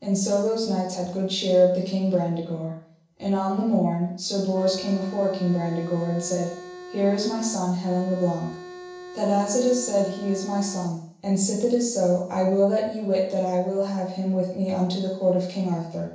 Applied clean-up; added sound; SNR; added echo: none; Organ; 15 dB; reverberation time 0.7 s.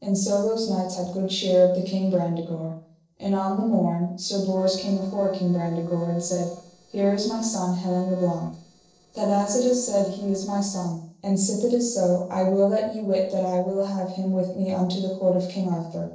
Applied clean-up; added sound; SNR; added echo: neural separator model SepFormer DNS4.